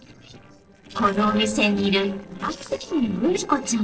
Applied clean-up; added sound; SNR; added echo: neural separator model SepFormer DNS4.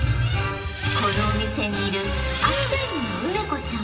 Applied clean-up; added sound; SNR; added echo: none; Engine; 9 dB; reverberation time 2.2 s.